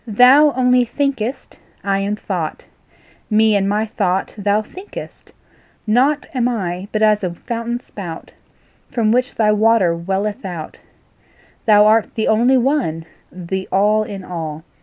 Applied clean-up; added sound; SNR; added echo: none; none; none; none.